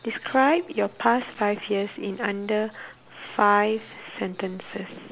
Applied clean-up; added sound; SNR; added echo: none; none; none; none.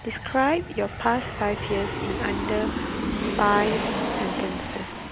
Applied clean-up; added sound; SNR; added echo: none; Aircraft; 2 dB; none.